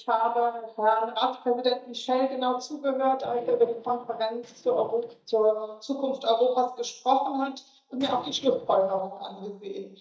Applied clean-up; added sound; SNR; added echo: neural mask model DeepFilterNet 3.